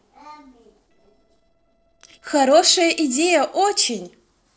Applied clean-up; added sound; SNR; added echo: neural separator model SepFormer DNS4.